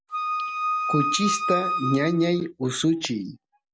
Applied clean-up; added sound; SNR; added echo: none; Wind instrument, woodwind instrument; 1 dB; none.